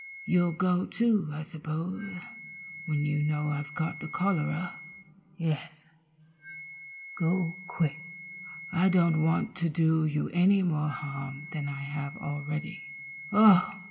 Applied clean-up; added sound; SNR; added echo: none; Wind instrument, woodwind instrument; 16 dB; reverberation time 1.0 s.